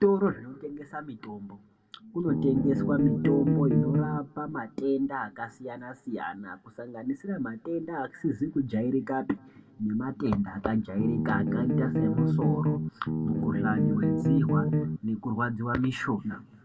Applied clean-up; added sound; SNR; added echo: none; Bass guitar; -4 dB; reverberation time 1.1 s.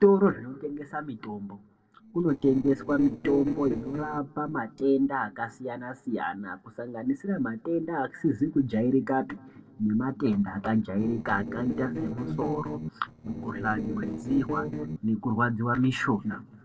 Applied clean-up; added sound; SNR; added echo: neural separator model SepFormer DNS4.